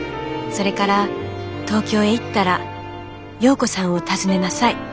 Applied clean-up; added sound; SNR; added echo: none; none; none; none.